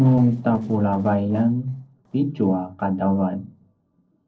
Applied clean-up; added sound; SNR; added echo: neural separator model SepFormer DNS4.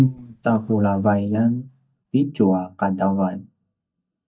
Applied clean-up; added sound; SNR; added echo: neural mask model DeepFilterNet 3.